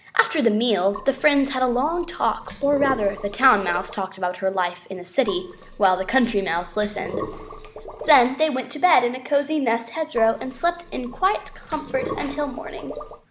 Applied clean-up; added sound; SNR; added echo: none; Sink (filling or washing); 13 dB; none.